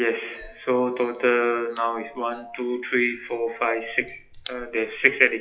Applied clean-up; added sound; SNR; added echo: classical method WPE with log-MMSE.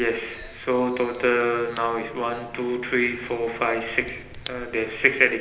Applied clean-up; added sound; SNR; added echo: none; Fire / Rain; 19 dB; reverberation time 1.0 s.